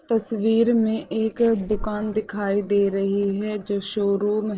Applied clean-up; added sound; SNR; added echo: neural separator model SepFormer DNS4.